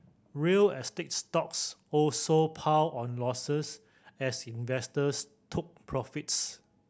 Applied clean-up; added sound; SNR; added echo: none; none; none; none.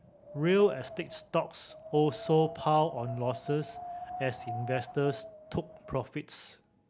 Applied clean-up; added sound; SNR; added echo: none; Wind; 13 dB; none.